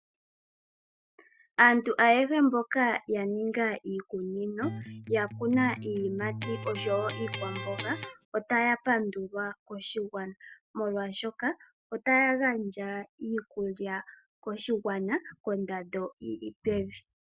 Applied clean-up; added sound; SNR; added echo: none; Electric guitar; 8 dB; none.